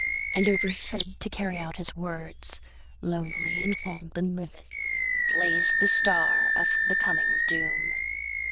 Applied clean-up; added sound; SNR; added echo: neural diffusion model UNIVERSE++.